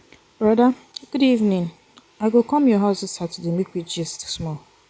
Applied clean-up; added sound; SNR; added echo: none; none; none; none.